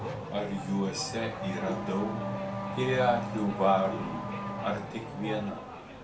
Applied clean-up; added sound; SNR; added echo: none; Race car, auto racing / Accelerating, revving, vroom; 4 dB; reverberation time 0.3 s.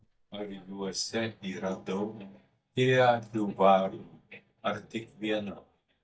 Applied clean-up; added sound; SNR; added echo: neural mask model DeepFilterNet 3.